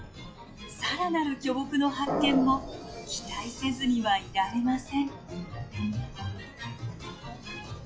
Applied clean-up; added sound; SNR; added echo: classical method log-MMSE.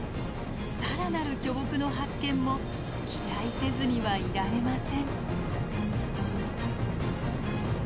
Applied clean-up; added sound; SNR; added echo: none; none; none; none.